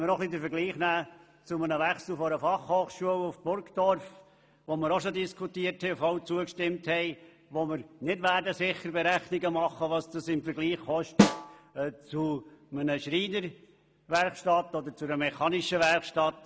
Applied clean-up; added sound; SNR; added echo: none; Snare drum; -2 dB; none.